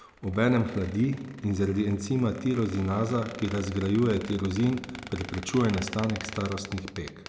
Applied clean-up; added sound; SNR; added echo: none; Squeak; 16 dB; none.